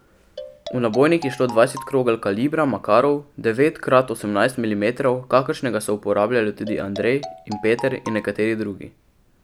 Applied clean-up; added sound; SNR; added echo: none; Marimba, xylophone; 15 dB; none.